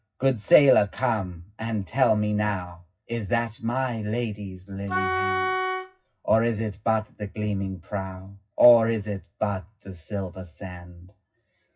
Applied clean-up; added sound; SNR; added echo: classical method WPE with log-MMSE.